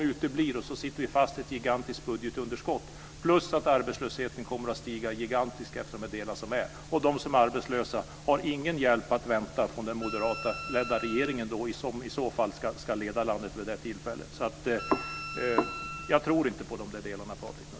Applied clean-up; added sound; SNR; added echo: none; Wind instrument, woodwind instrument; 10 dB; none.